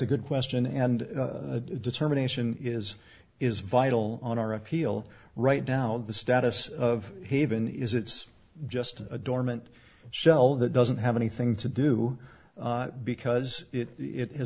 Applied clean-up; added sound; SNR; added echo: none; none; none; none.